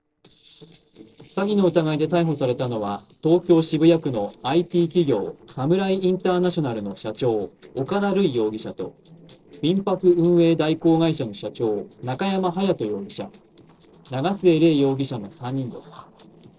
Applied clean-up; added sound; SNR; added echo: neural separator model SepFormer DNS4.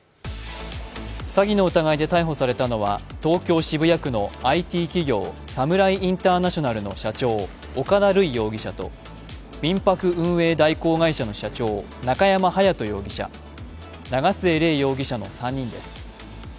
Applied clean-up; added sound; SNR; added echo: none; none; none; none.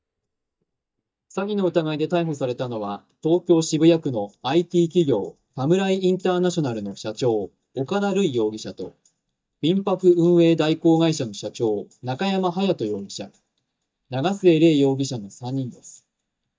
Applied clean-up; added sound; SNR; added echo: neural mask model DeepFilterNet 3.